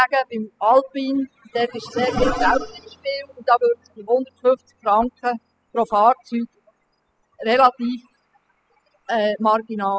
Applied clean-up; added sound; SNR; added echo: classical method spectral subtraction.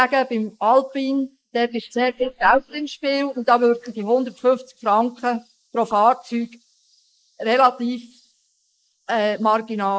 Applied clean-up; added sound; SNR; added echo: neural mask model Resemble Enhance denoiser.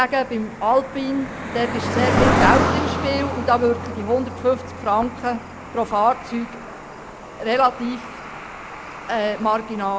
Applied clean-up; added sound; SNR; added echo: none; Cricket; 3 dB; none.